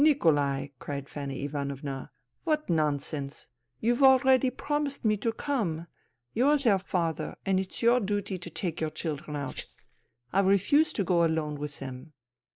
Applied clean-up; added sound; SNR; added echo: neural mask model Resemble Enhance denoiser.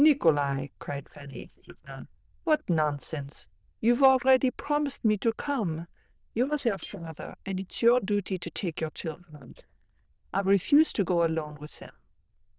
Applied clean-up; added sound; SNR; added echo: neural diffusion model UNIVERSE++.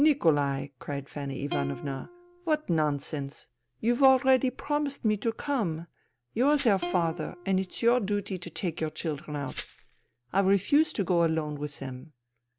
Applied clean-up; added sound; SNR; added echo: none; Plucked string instrument + Glass; 15 dB; none.